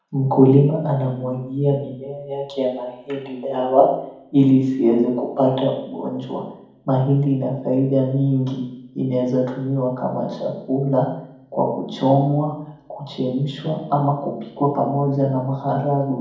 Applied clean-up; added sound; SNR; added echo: none; none; none; reverberation time 1.2 s.